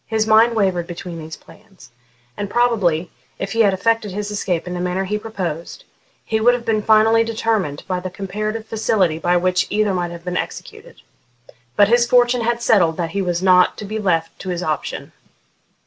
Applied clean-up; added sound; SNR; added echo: neural mask model Resemble Enhance denoiser.